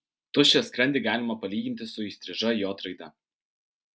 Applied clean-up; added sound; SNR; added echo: none; none; none; none.